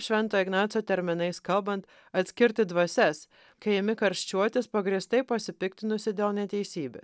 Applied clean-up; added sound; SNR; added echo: none; none; none; none.